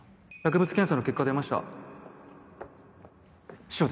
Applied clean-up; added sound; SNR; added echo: none; none; none; none.